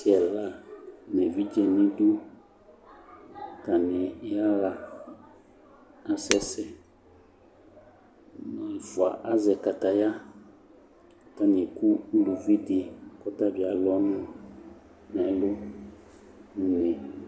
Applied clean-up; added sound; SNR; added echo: none; Shatter; 9 dB; none.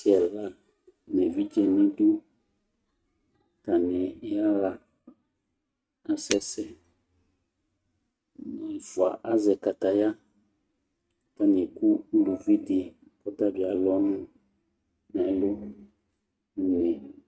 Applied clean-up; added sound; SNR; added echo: neural mask model RNNoise.